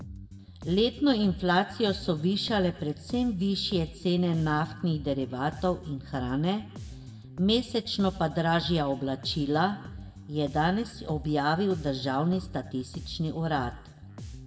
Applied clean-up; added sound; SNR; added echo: none; Bass guitar; 14 dB; reverberation time 1.2 s.